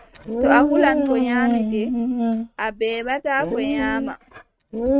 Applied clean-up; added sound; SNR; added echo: neural mask model RNNoise.